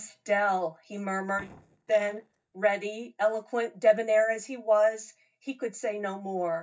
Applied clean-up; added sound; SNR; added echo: neural mask model DeepFilterNet 3.